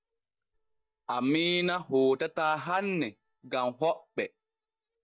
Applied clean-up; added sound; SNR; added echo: neural mask model DeepFilterNet 3.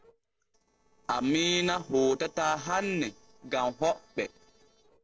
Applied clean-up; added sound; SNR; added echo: neural separator model SepFormer DNS4.